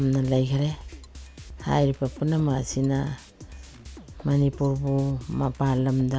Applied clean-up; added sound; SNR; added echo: none; Drum kit; 17 dB; none.